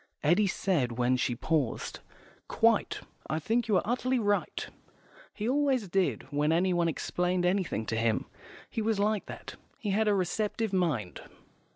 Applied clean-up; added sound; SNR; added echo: none; none; none; none.